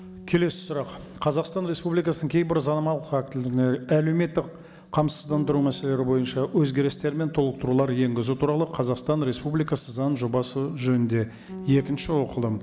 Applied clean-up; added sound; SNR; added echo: none; Bass guitar; 19 dB; none.